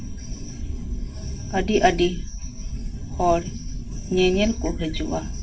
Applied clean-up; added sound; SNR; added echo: none; none; none; reverberation time 0.1 s.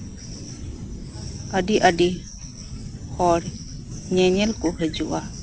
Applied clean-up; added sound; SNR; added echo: none; none; none; none.